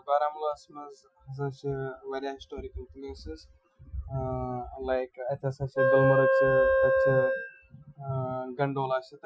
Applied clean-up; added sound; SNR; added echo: classical method Wiener filter.